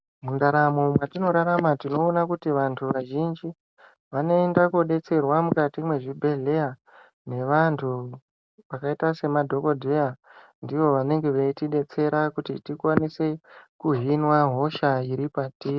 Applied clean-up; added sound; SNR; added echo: none; none; none; none.